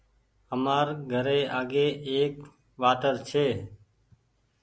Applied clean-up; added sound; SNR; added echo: none; none; none; none.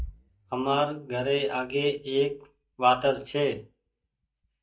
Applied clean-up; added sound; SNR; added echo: neural mask model DeepFilterNet 3.